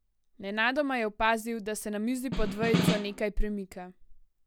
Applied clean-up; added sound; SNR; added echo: none; Snare drum; -1 dB; none.